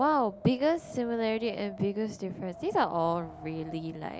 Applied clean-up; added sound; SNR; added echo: none; Wind; 17 dB; none.